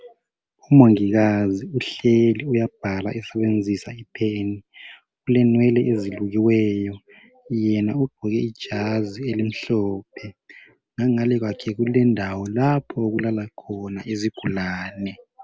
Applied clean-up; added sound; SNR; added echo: none; none; none; none.